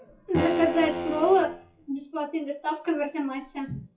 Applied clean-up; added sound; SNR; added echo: classical method WPE with log-MMSE.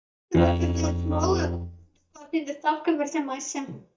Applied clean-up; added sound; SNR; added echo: neural mask model DeepFilterNet 3.